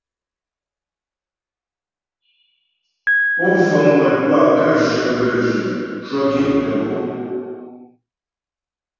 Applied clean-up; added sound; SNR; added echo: none; Piano; 10 dB; reverberation time 2.2 s.